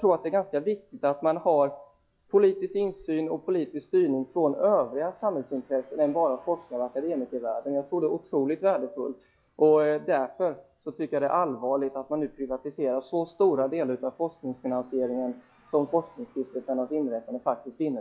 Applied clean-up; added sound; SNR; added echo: classical method log-MMSE.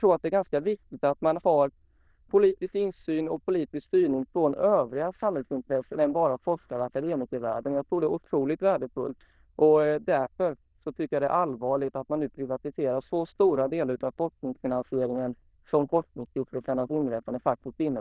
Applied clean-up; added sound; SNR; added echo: neural diffusion model UNIVERSE++.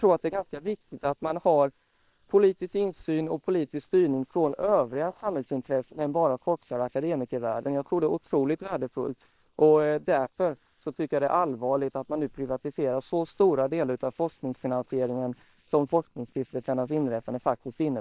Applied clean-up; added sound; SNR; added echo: neural separator model SepFormer WHAM!.